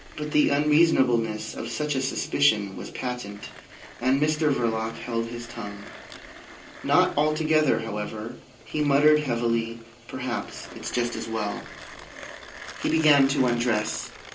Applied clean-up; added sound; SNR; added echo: none; Mechanisms; 18 dB; reverberation time 0.3 s.